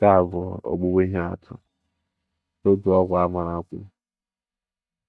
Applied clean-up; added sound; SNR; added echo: neural mask model DeepFilterNet 3.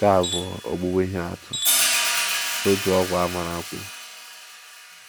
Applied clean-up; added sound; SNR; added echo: none; Tools + Hi-hat; 2 dB; none.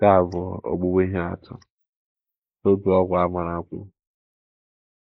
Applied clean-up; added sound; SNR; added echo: neural mask model Resemble Enhance denoiser.